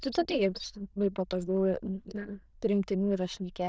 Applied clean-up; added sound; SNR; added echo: neural diffusion model UNIVERSE++.